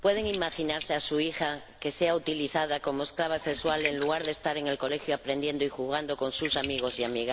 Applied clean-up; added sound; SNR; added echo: none; Liquid; 12 dB; none.